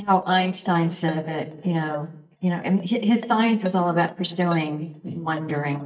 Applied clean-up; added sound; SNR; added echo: neural mask model DeepFilterNet 3.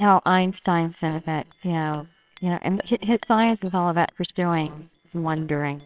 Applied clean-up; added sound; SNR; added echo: neural separator model SepFormer WHAMR!.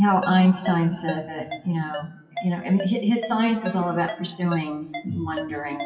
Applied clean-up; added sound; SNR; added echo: classical method WPE with log-MMSE.